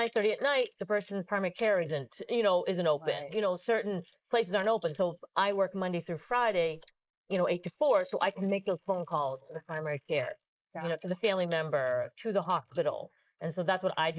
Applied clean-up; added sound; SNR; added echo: neural mask model Resemble Enhance denoiser.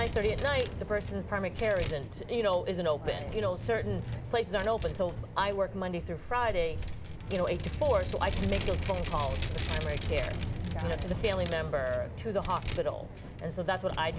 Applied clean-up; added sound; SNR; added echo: none; Vehicle; 4 dB; none.